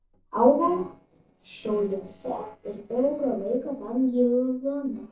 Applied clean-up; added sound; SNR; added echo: neural separator model SepFormer DNS4.